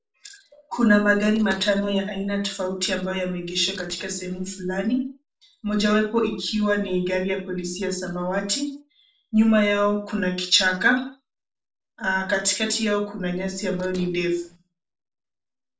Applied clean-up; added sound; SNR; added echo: neural separator model SepFormer DNS4.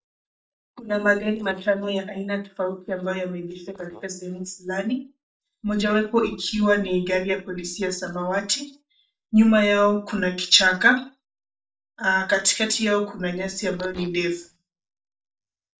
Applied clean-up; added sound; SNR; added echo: neural mask model DeepFilterNet 3.